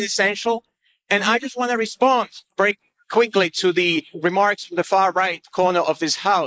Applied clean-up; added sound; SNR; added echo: neural mask model Resemble Enhance denoiser.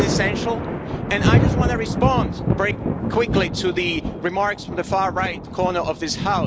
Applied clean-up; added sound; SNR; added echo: none; Thunder; -1 dB; none.